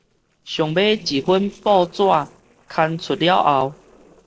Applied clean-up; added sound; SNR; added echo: neural separator model SepFormer DNS4.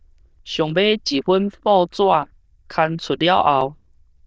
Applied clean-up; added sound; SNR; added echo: neural diffusion model UNIVERSE++.